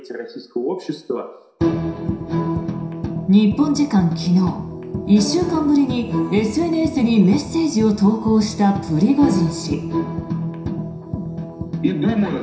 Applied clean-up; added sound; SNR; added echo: none; none; none; reverberation time 0.7 s.